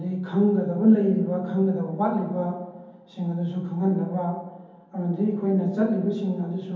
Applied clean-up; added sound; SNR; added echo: none; none; none; reverberation time 0.5 s.